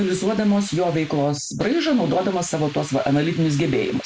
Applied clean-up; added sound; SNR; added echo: none; Hiss; 19 dB; none.